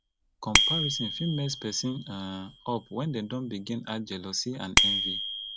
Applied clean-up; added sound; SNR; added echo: none; Bicycle bell; -3 dB; none.